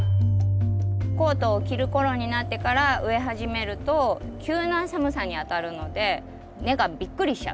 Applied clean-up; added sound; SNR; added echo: none; Keyboard (musical); 3 dB; none.